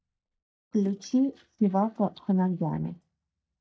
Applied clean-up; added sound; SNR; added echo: neural mask model DeepFilterNet 3.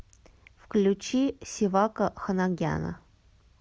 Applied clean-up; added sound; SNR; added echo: none; none; none; none.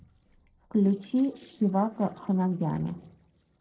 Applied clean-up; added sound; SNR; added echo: neural separator model SepFormer DNS4.